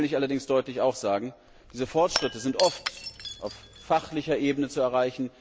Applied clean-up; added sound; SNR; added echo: none; Shatter / Crushing; 10 dB; none.